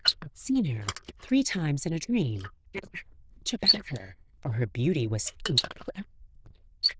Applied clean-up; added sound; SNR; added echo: neural diffusion model UNIVERSE++.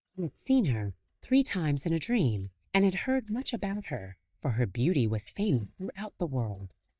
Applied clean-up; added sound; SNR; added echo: neural mask model DeepFilterNet 3.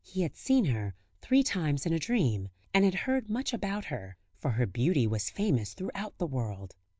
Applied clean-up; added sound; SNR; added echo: none; none; none; none.